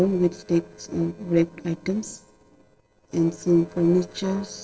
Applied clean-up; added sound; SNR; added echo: neural separator model SepFormer DNS4.